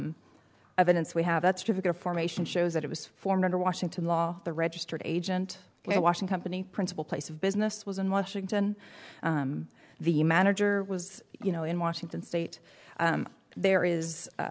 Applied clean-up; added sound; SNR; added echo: none; none; none; none.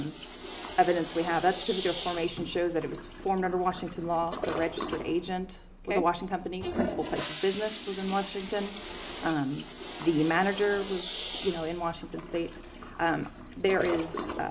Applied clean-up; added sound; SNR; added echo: none; Toilet flush; 6 dB; reverberation time 0.5 s.